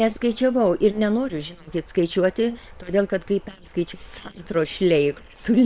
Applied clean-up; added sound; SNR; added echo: neural separator model SepFormer WHAM!.